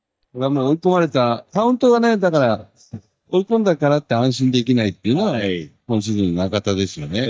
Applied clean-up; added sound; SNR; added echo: neural mask model DeepFilterNet 3.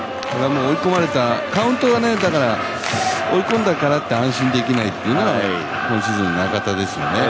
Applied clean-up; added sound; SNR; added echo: none; none; none; none.